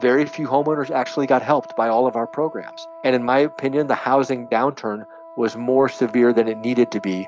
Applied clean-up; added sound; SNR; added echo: none; Wind instrument, woodwind instrument; 17 dB; none.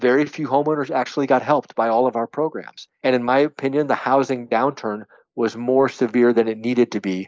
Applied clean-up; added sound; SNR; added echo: neural mask model Resemble Enhance denoiser.